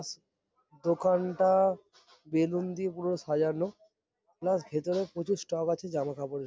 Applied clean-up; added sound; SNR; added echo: none; none; none; none.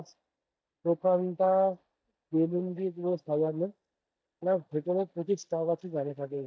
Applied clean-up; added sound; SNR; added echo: neural mask model DeepFilterNet 3.